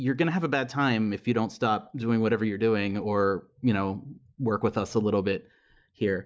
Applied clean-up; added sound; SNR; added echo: none; none; none; none.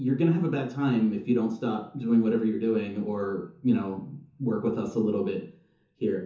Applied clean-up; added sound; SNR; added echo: none; none; none; reverberation time 0.6 s.